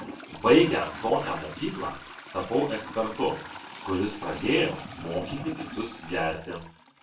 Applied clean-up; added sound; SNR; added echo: none; Trickle, dribble / Toilet flush; 13 dB; reverberation time 0.2 s.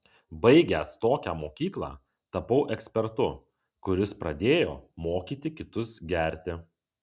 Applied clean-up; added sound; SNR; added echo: none; none; none; none.